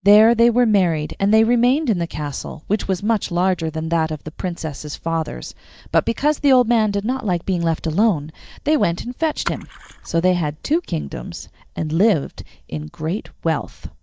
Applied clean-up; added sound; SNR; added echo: neural mask model DeepFilterNet 3.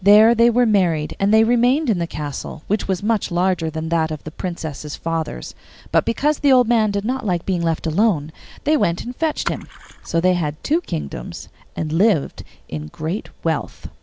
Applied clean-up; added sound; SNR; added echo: none; Splash, splatter; 16 dB; none.